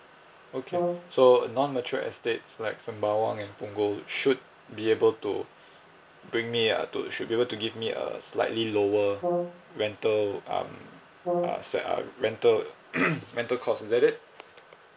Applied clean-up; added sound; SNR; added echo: none; Brass instrument; 7 dB; none.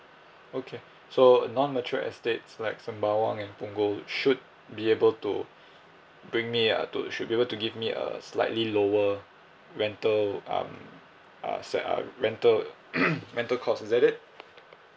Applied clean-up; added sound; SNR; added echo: none; none; none; none.